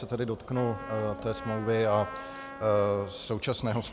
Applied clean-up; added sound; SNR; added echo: none; Trumpet; 14 dB; none.